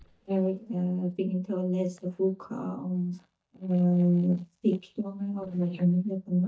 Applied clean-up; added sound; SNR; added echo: neural mask model DeepFilterNet 3.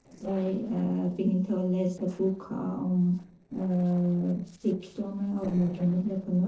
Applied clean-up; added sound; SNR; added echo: neural separator model SepFormer DNS4.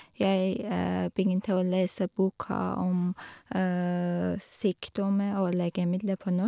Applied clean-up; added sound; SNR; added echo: none; none; none; none.